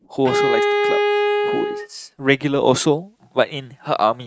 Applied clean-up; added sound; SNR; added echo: neural mask model RNNoise.